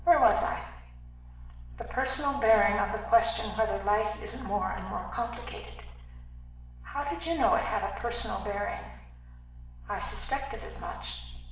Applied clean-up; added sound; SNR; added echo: none; none; none; reverberation time 0.9 s.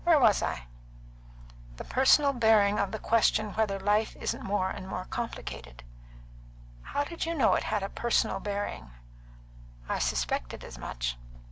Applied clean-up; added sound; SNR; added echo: none; none; none; none.